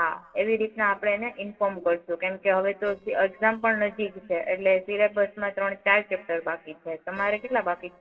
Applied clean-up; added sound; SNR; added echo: neural separator model SepFormer DNS4.